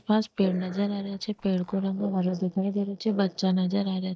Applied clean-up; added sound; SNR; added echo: neural mask model DeepFilterNet 3.